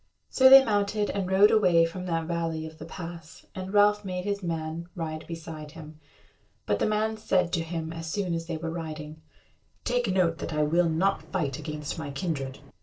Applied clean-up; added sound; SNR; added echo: neural separator model SepFormer DNS4.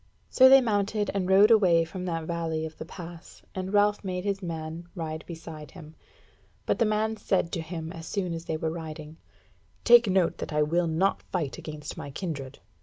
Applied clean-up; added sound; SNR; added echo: none; none; none; none.